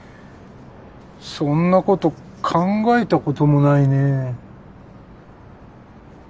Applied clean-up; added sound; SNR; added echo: none; none; none; none.